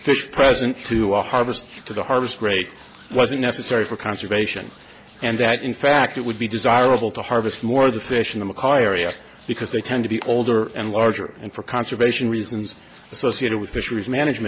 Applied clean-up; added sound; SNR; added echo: none; Hands; 19 dB; none.